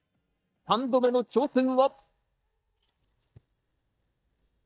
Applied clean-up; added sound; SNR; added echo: neural mask model DeepFilterNet 3.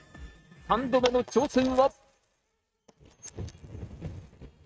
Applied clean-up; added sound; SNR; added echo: neural mask model RNNoise.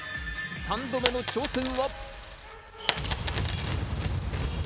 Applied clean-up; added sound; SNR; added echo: none; Coin (dropping); 1 dB; none.